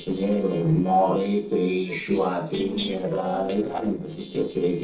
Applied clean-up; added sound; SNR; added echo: neural separator model SepFormer DNS4.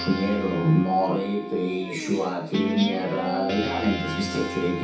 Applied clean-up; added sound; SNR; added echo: none; Guitar; 7 dB; reverberation time 0.7 s.